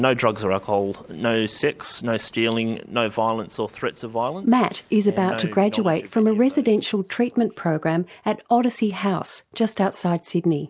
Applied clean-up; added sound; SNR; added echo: none; none; none; none.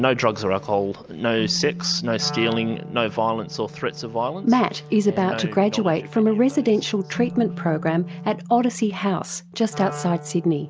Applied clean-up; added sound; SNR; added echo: none; Keyboard (musical) + Wind instrument, woodwind instrument; 13 dB; none.